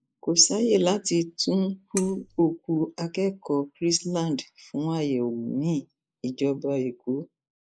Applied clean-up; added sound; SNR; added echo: neural mask model Resemble Enhance denoiser.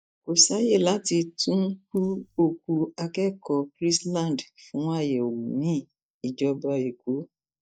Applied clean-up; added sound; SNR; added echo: neural mask model DeepFilterNet 3.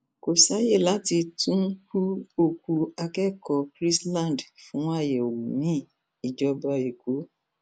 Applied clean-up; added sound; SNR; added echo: none; none; none; none.